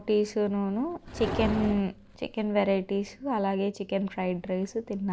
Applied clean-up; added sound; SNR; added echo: none; Livestock, farm animals, working animals; 12 dB; none.